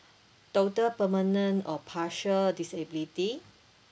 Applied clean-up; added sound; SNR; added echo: none; none; none; none.